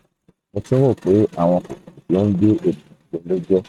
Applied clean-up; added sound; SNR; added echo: neural mask model RNNoise.